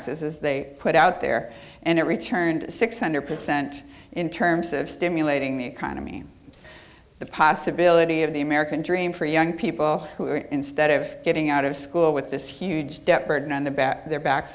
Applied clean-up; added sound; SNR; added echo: none; none; none; none.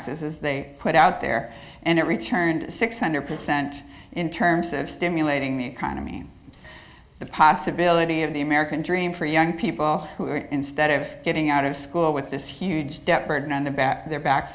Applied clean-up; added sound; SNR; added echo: none; none; none; reverberation time 0.5 s.